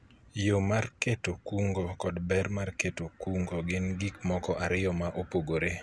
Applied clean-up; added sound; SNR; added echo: none; none; none; none.